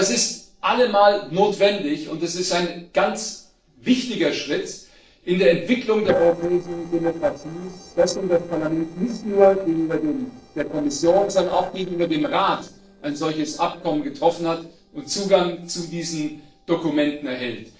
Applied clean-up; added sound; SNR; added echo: neural separator model SepFormer DNS4.